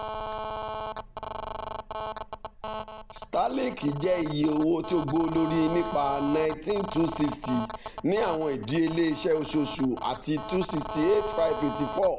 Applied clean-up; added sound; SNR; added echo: none; Telephone; 8 dB; none.